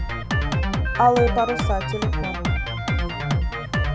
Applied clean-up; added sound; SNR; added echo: none; Drum kit; -2 dB; none.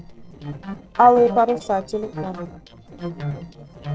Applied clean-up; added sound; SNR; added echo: neural separator model SepFormer DNS4.